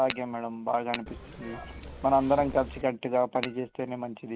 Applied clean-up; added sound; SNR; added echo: none; Zipper (clothing) / Telephone + Tap / Glass; 12 dB; none.